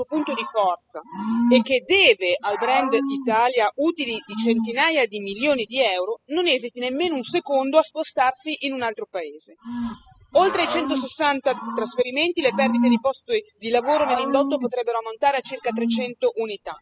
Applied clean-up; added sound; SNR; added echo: classical method spectral subtraction.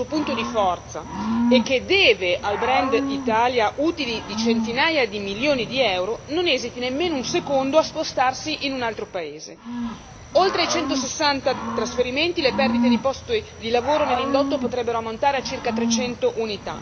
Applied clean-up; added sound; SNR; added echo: none; Cricket / Growling; 5 dB; none.